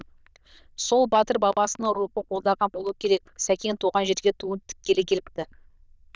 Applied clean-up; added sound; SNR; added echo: neural diffusion model UNIVERSE++.